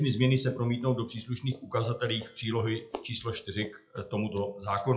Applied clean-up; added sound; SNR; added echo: classical method WPE with log-MMSE.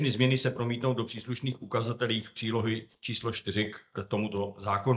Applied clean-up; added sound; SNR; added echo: neural mask model DeepFilterNet 3.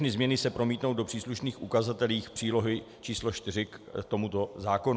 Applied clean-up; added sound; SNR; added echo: none; none; none; none.